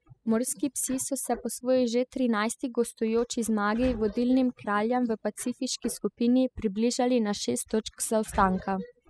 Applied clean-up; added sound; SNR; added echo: classical method spectral subtraction.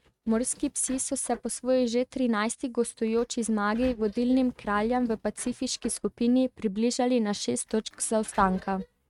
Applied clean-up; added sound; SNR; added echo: neural mask model RNNoise.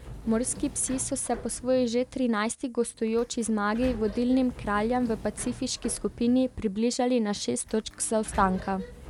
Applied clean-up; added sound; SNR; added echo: none; Sliding door; 15 dB; none.